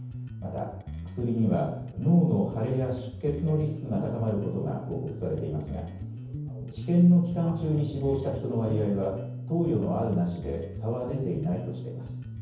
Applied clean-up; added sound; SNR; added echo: none; Bass guitar; 9 dB; reverberation time 0.9 s.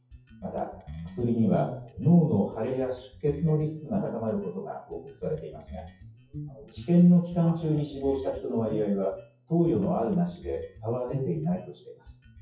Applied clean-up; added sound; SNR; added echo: classical method WPE with log-MMSE.